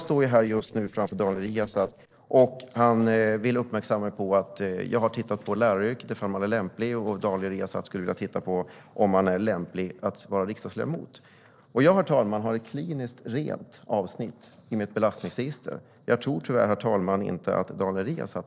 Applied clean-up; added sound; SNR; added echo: neural separator model SepFormer DNS4.